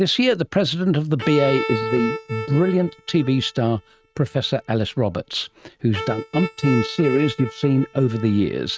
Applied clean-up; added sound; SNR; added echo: neural mask model RNNoise.